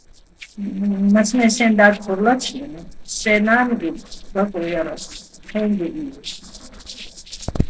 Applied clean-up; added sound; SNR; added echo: neural separator model SepFormer DNS4.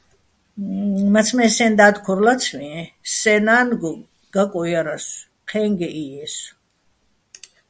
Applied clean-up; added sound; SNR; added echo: none; none; none; none.